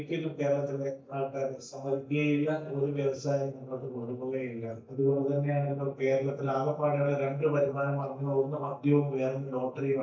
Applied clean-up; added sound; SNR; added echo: neural mask model DeepFilterNet 3.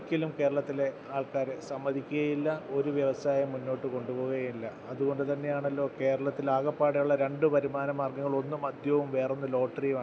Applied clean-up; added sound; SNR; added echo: none; none; none; none.